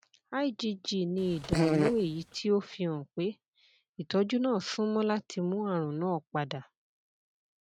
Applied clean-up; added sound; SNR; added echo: neural mask model RNNoise.